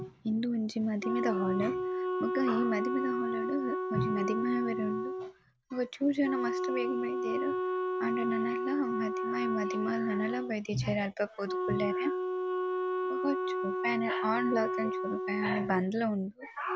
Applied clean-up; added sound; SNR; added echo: none; Wind instrument, woodwind instrument; 1 dB; none.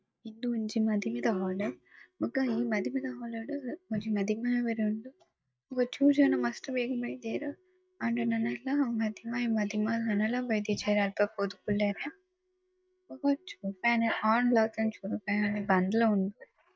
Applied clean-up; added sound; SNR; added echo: neural mask model DeepFilterNet 3.